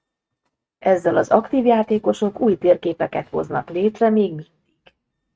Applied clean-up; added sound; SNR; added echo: neural mask model RNNoise.